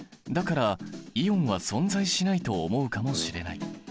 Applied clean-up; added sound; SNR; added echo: none; none; none; none.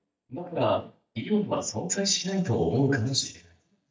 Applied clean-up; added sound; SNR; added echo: neural mask model DeepFilterNet 3.